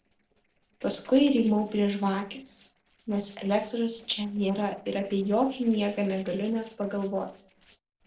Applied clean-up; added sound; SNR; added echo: neural separator model SepFormer DNS4.